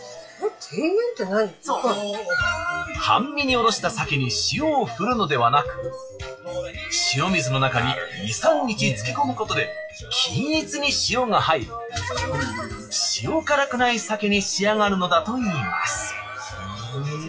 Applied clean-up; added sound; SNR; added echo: classical method WPE with log-MMSE.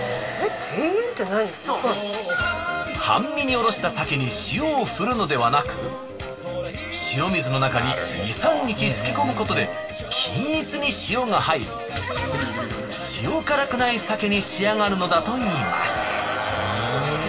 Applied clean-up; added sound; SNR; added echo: none; Piano; 17 dB; reverberation time 3.0 s.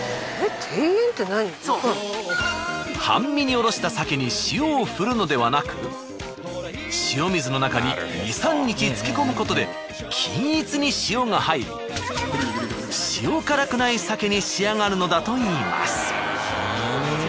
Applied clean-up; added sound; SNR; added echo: none; none; none; none.